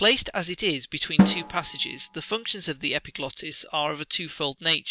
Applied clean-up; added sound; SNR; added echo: none; Drum; 2 dB; none.